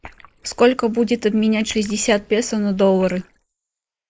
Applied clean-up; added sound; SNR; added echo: neural mask model Resemble Enhance denoiser.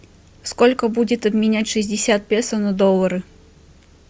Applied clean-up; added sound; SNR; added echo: none; none; none; none.